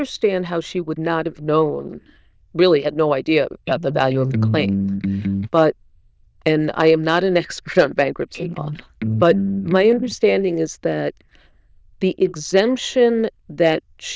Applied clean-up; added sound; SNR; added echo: neural diffusion model UNIVERSE++.